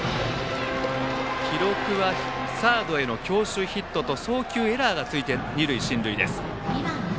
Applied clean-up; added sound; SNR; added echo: none; none; none; none.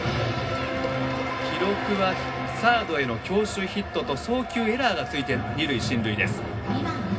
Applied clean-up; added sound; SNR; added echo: none; none; none; reverberation time 0.4 s.